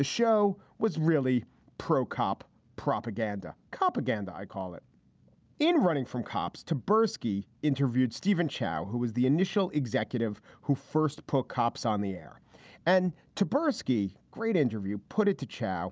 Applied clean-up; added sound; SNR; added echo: none; none; none; none.